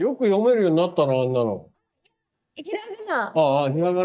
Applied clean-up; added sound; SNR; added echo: neural mask model DeepFilterNet 3.